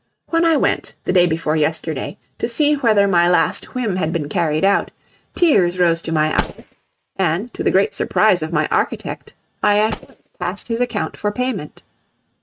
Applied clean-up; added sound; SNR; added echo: neural mask model RNNoise.